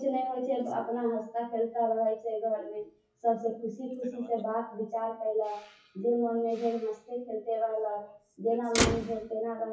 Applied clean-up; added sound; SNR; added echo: classical method WPE with log-MMSE.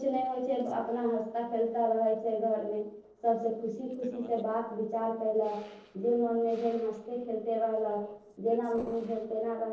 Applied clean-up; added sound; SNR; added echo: neural separator model SepFormer DNS4.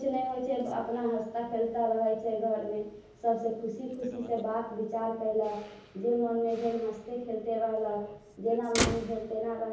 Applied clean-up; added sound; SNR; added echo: none; Motor vehicle (road); 11 dB; reverberation time 0.9 s.